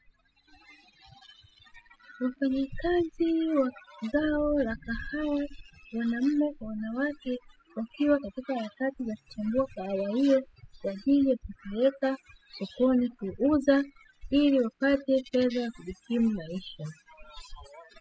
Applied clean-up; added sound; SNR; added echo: classical method spectral subtraction.